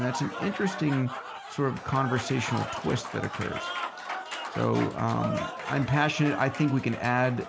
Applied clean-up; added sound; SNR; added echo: none; Applause / Crowd; 8 dB; none.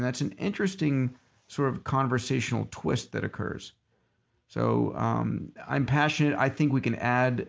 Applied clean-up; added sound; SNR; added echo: none; none; none; none.